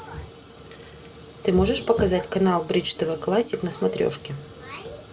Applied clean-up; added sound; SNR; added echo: none; none; none; none.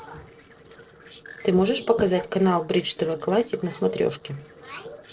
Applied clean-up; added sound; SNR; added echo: neural separator model SepFormer DNS4.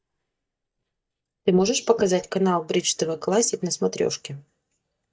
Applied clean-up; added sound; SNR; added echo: neural mask model DeepFilterNet 3.